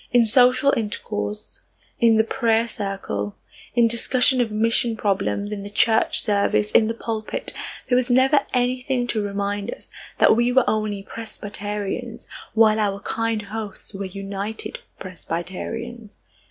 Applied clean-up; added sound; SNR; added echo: none; none; none; none.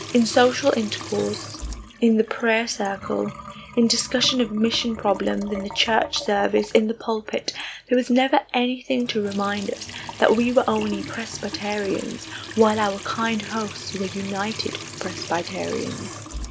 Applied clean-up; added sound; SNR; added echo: none; Trickle, dribble / Sink (filling or washing) / Water tap, faucet; 13 dB; none.